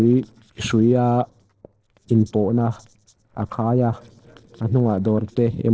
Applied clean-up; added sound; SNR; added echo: neural separator model SepFormer DNS4.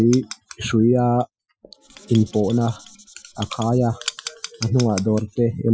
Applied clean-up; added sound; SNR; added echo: classical method Wiener filter.